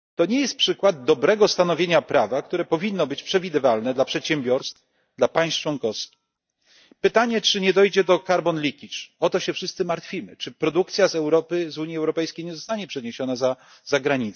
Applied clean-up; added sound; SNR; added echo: neural mask model DeepFilterNet 3.